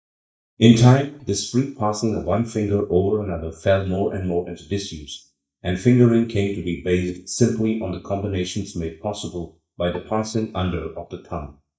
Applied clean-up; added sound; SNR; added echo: neural mask model DeepFilterNet 3.